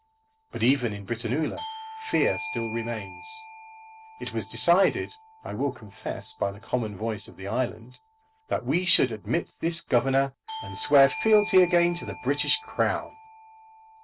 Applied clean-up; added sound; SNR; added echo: none; Bell / Doorbell; 15 dB; none.